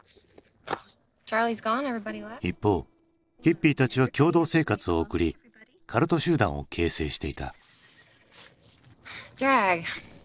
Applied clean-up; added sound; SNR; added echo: neural separator model SepFormer DNS4.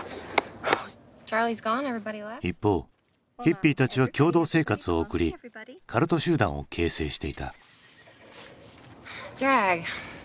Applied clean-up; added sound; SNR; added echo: none; none; none; none.